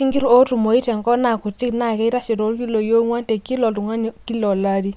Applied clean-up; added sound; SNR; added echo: none; none; none; none.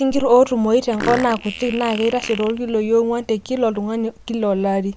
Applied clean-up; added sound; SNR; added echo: none; Fart; 14 dB; none.